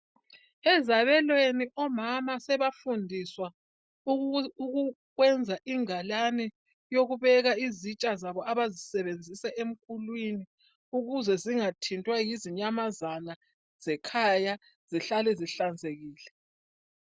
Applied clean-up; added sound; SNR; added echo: none; none; none; none.